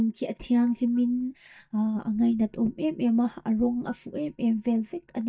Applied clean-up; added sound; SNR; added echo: neural mask model DeepFilterNet 3.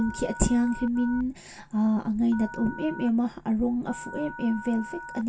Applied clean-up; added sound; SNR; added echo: none; Telephone; 15 dB; reverberation time 0.2 s.